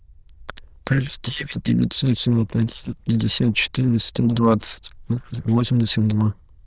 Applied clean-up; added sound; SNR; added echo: neural diffusion model UNIVERSE++.